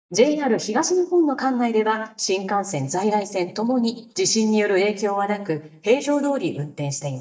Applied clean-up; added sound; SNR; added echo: neural mask model DeepFilterNet 3.